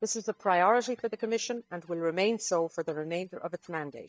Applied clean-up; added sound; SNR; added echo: neural mask model DeepFilterNet 3.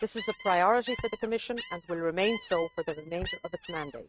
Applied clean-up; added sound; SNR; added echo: neural mask model RNNoise.